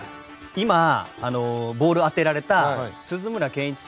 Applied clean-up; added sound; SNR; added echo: none; none; none; none.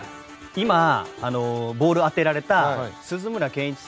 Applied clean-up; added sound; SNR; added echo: none; Bowed string instrument; 20 dB; none.